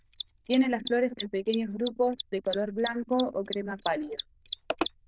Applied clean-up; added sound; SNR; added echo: neural diffusion model UNIVERSE++.